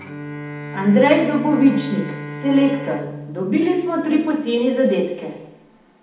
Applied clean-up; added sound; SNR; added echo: none; Bowed string instrument; 14 dB; reverberation time 0.8 s.